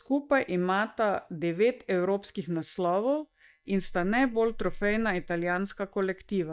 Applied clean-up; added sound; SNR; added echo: neural mask model DeepFilterNet 3.